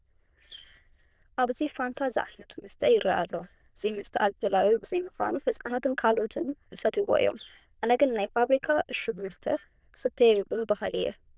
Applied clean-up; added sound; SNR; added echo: neural diffusion model UNIVERSE++.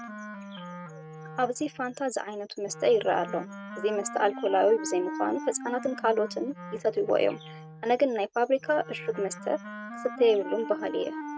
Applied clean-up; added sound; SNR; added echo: neural mask model RNNoise.